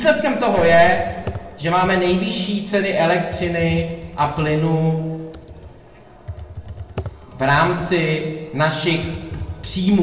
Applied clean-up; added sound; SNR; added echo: none; Computer keyboard; 15 dB; reverberation time 1.0 s.